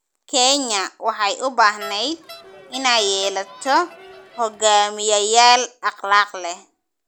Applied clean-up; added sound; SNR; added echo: none; Crowd; 19 dB; none.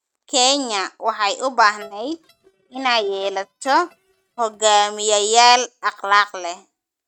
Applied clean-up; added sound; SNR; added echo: neural mask model RNNoise.